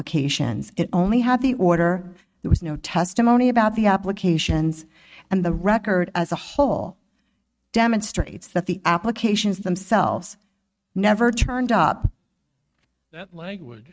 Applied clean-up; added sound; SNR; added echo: neural mask model RNNoise.